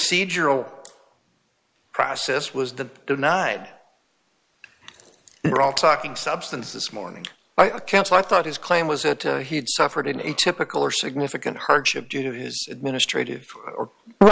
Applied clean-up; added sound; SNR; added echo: none; none; none; none.